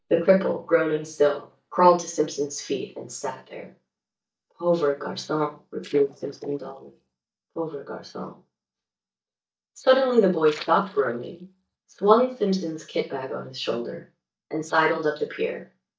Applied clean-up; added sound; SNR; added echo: neural mask model DeepFilterNet 3.